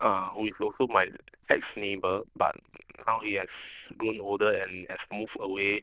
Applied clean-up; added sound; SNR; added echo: neural diffusion model UNIVERSE++.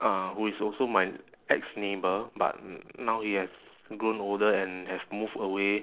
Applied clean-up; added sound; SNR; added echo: neural separator model SepFormer DNS4.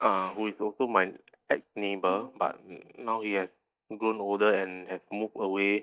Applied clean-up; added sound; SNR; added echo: neural mask model DeepFilterNet 3.